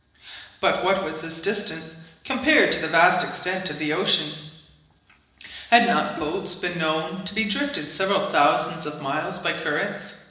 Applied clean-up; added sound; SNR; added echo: neural separator model SepFormer DNS4.